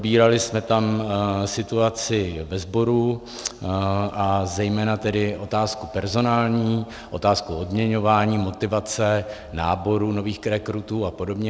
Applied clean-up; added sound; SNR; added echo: none; none; none; none.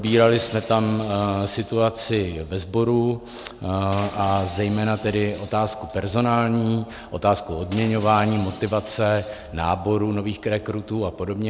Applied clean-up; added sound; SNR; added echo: none; Shatter; 19 dB; none.